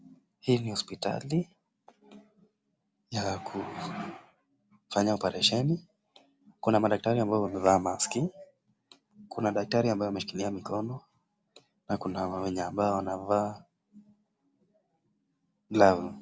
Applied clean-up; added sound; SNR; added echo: none; none; none; none.